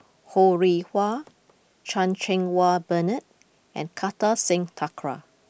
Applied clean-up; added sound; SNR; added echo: none; none; none; none.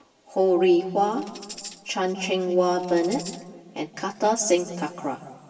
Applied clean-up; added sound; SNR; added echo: none; Tambourine; 17 dB; reverberation time 1.7 s.